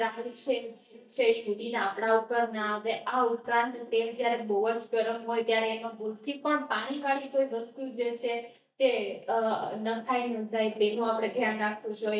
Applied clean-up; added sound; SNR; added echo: neural mask model DeepFilterNet 3.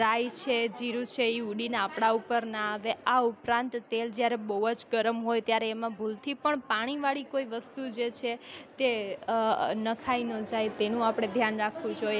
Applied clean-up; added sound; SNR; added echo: none; none; none; none.